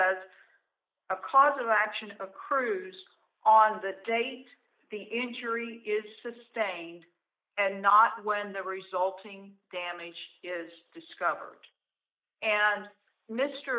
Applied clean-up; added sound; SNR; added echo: neural mask model Resemble Enhance denoiser.